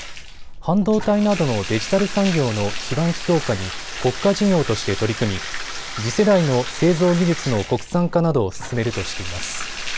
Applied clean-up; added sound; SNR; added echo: none; Bathtub (filling or washing); 12 dB; none.